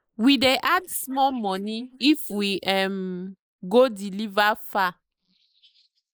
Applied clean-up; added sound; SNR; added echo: neural mask model Resemble Enhance denoiser.